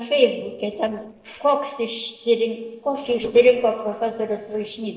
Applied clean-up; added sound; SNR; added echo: neural separator model SepFormer DNS4.